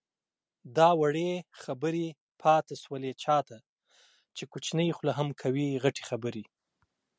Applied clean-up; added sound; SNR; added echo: none; none; none; none.